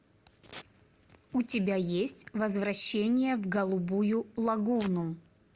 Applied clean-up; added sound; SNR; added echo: none; none; none; none.